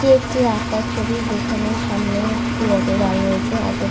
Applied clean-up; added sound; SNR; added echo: none; Engine; 1 dB; none.